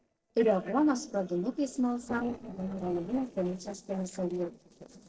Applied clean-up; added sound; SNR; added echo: neural separator model SepFormer DNS4.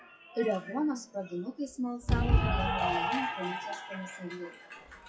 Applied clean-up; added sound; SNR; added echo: classical method WPE with log-MMSE.